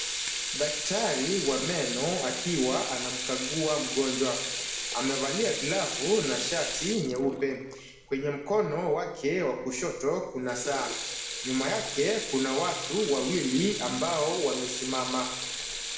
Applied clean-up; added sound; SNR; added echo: none; Sink (filling or washing) / Water tap, faucet; 5 dB; reverberation time 0.9 s.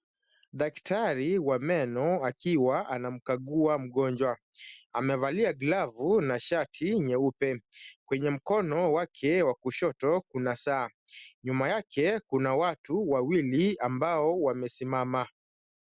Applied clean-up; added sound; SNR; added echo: none; none; none; none.